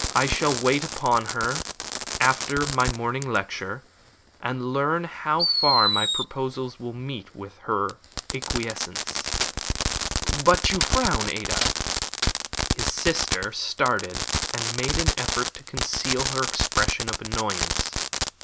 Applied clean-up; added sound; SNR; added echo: none; Fireworks; 1 dB; none.